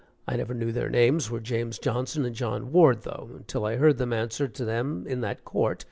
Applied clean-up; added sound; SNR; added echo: none; none; none; none.